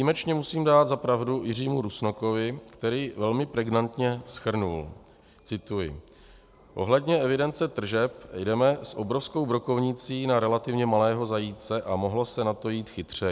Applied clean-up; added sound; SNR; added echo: none; none; none; none.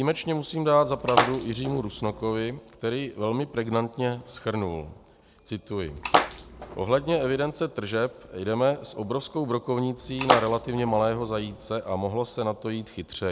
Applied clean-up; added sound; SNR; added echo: none; Splash, splatter; 2 dB; none.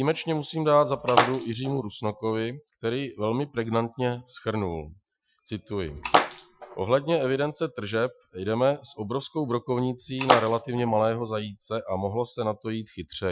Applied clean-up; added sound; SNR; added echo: classical method Wiener filter.